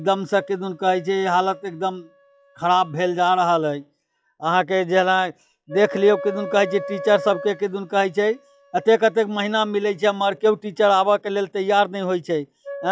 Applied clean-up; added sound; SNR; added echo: classical method log-MMSE.